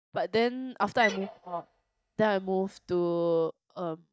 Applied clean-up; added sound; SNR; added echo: neural mask model DeepFilterNet 3.